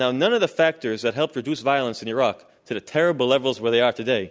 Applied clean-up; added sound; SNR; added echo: none; none; none; none.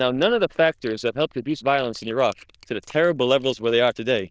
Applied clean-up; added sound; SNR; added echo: neural diffusion model UNIVERSE++.